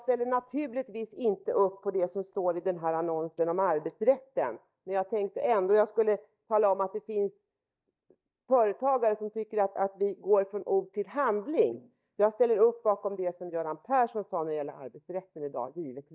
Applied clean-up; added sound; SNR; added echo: neural mask model DeepFilterNet 3.